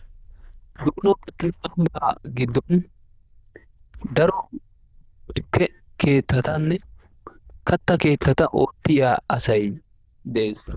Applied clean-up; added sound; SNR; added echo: neural diffusion model UNIVERSE++.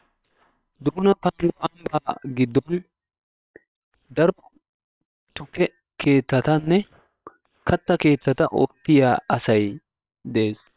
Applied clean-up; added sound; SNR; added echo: neural separator model SepFormer WHAM!.